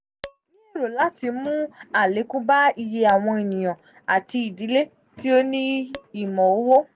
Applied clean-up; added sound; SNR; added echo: none; Tap / Glass; 17 dB; none.